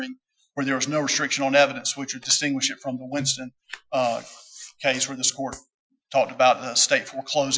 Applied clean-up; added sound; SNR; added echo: classical method Wiener filter.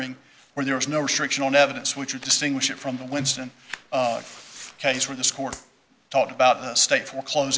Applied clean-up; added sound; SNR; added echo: none; Clapping; 17 dB; none.